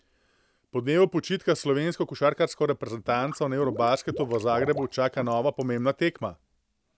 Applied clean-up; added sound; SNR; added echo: none; Liquid; 14 dB; none.